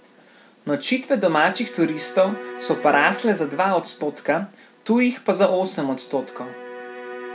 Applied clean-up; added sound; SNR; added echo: none; Bowed string instrument; 15 dB; none.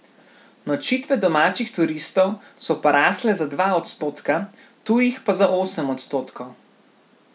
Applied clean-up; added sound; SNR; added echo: none; none; none; none.